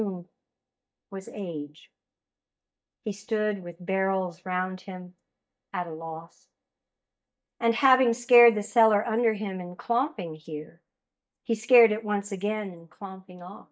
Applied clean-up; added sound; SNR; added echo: neural mask model DeepFilterNet 3.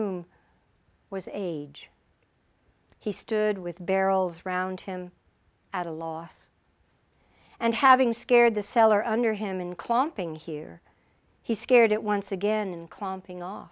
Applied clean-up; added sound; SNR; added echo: none; none; none; none.